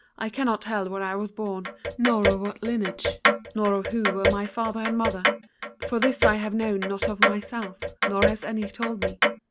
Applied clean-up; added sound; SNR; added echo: none; Clock; -1 dB; none.